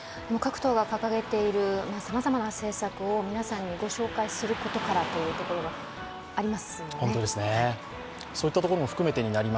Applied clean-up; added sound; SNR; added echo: none; Car passing by / Traffic noise, roadway noise; 11 dB; none.